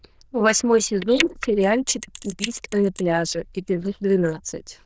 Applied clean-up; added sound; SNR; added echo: neural diffusion model UNIVERSE++.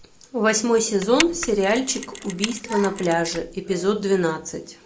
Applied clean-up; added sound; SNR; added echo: none; Mechanisms; 10 dB; none.